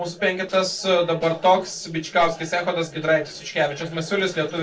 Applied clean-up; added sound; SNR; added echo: neural separator model SepFormer DNS4.